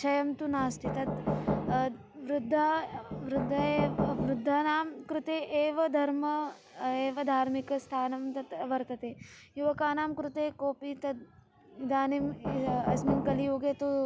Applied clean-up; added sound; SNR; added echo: none; Knock; 1 dB; none.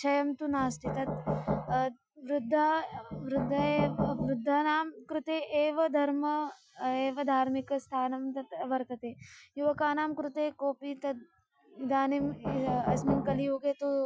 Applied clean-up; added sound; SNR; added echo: classical method Wiener filter.